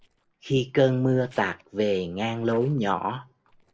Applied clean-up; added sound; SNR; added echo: neural separator model SepFormer DNS4.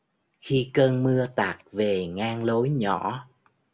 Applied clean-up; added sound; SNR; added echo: none; none; none; none.